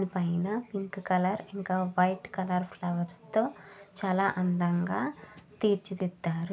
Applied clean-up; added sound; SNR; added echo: none; none; none; none.